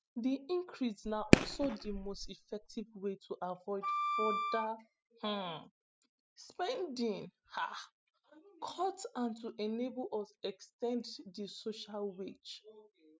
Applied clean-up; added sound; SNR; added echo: classical method spectral subtraction.